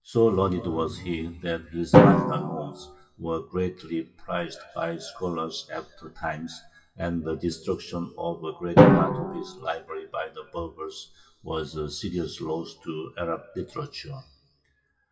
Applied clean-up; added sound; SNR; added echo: classical method WPE with log-MMSE.